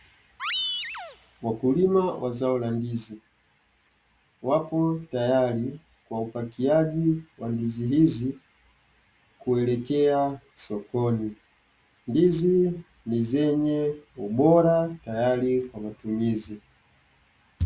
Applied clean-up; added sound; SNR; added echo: none; Animal; 8 dB; none.